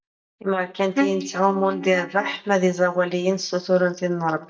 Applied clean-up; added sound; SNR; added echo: neural mask model DeepFilterNet 3.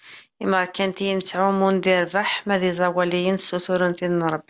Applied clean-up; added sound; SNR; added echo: none; none; none; none.